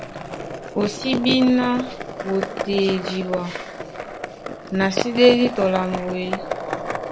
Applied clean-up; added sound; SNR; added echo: none; Skateboard; 9 dB; none.